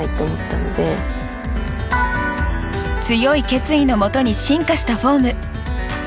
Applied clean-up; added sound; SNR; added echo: none; none; none; none.